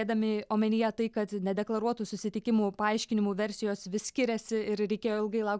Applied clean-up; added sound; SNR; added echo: none; none; none; none.